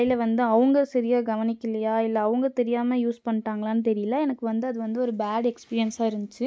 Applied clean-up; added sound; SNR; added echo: none; none; none; none.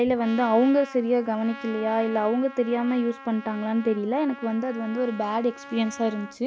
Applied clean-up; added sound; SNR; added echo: none; Trumpet; 17 dB; none.